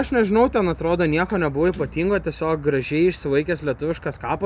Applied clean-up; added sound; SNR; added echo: none; none; none; none.